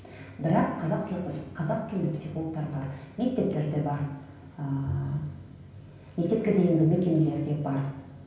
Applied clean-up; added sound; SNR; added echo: none; Bowed string instrument; 17 dB; reverberation time 0.9 s.